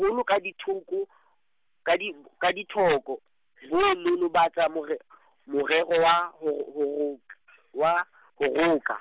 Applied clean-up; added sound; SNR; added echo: none; none; none; none.